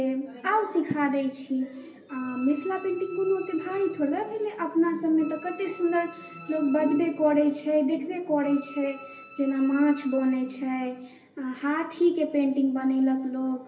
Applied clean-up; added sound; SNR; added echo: none; Bowed string instrument; 20 dB; reverberation time 0.6 s.